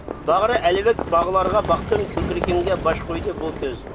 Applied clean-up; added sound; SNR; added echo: none; Livestock, farm animals, working animals; 7 dB; none.